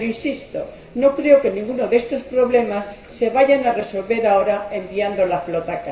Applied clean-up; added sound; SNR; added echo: none; none; none; reverberation time 0.7 s.